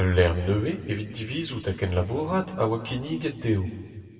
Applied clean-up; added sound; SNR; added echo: none; none; none; reverberation time 1.7 s.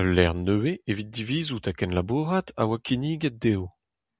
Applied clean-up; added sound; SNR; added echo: none; none; none; none.